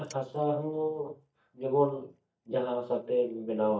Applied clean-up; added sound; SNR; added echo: neural mask model DeepFilterNet 3.